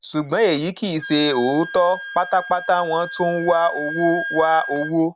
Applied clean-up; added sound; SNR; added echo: none; Wind instrument, woodwind instrument; 12 dB; none.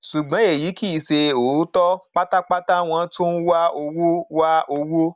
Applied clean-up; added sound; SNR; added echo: none; none; none; none.